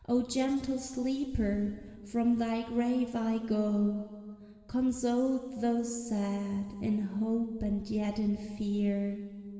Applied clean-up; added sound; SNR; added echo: none; none; none; reverberation time 2.1 s.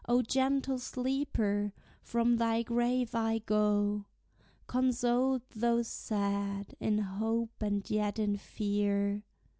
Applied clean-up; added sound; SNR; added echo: none; none; none; none.